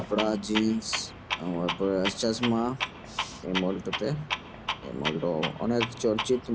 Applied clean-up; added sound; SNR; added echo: none; Clock; 6 dB; none.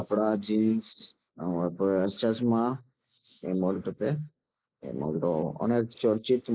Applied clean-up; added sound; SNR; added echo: neural mask model Resemble Enhance denoiser.